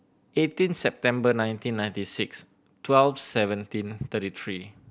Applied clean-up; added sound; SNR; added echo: none; none; none; none.